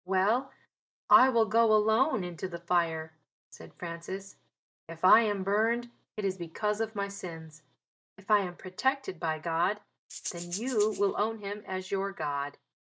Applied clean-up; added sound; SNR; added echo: neural mask model DeepFilterNet 3.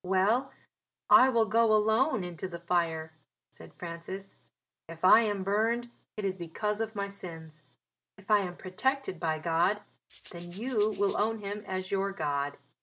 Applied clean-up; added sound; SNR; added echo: none; Rattle (instrument); 8 dB; none.